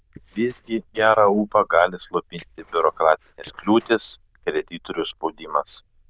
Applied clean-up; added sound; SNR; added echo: neural diffusion model UNIVERSE++.